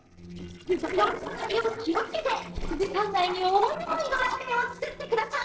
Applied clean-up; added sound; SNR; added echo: neural separator model SepFormer DNS4.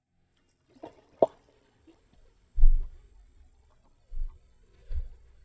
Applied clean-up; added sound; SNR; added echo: neural mask model DeepFilterNet 3.